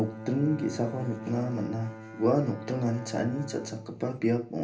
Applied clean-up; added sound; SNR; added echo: none; Bowed string instrument; 12 dB; reverberation time 0.3 s.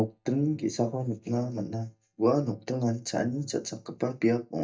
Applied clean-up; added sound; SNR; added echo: neural mask model DeepFilterNet 3.